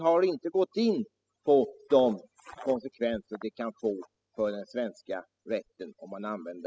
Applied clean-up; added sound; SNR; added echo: classical method spectral subtraction.